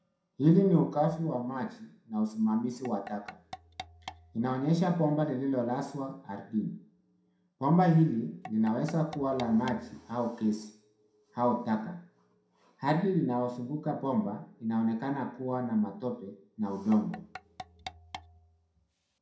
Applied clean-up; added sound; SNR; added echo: none; Tap / Percussion; 18 dB; reverberation time 0.5 s.